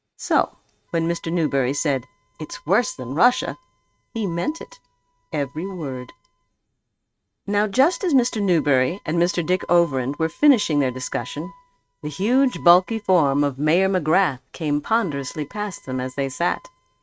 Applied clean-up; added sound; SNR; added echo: neural mask model RNNoise.